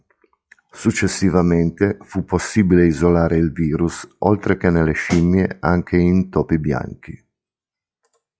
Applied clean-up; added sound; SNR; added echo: classical method log-MMSE.